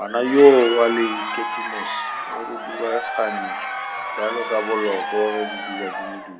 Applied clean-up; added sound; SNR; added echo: none; Crowd; 7 dB; none.